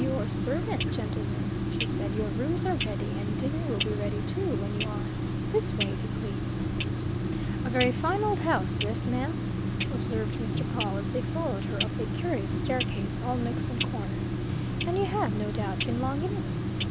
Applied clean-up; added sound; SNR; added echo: none; Clock; -4 dB; none.